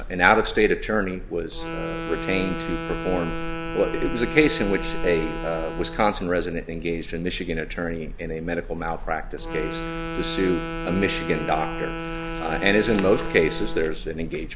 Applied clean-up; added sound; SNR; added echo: none; Wind instrument, woodwind instrument; 9 dB; none.